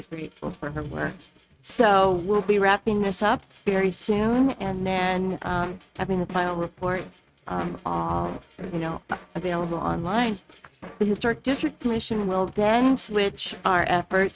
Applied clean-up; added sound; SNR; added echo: neural mask model RNNoise.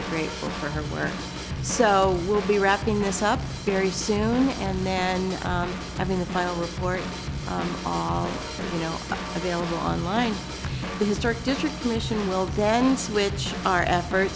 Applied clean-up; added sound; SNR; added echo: none; Drum / Drum kit; 6 dB; none.